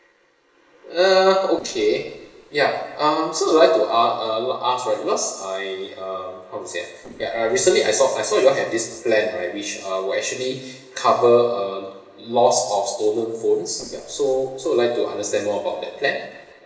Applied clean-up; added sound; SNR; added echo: neural separator model SepFormer DNS4.